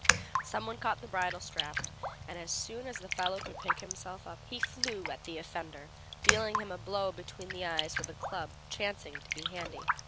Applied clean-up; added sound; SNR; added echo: none; Raindrop; -2 dB; none.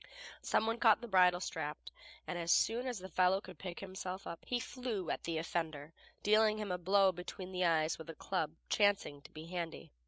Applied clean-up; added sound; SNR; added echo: none; none; none; none.